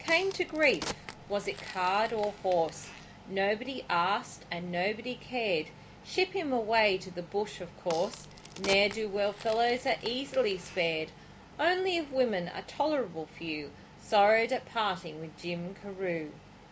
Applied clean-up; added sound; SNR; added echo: none; Crack; 14 dB; none.